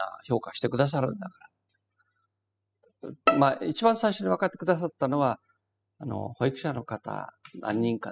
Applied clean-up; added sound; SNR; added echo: classical method spectral subtraction.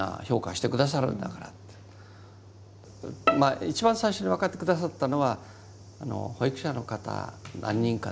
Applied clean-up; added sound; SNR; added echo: none; Bowed string instrument; 3 dB; none.